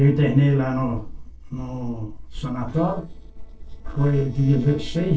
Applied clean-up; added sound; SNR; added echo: neural separator model SepFormer DNS4.